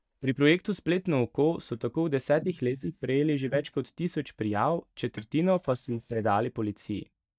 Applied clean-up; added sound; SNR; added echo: neural mask model DeepFilterNet 3.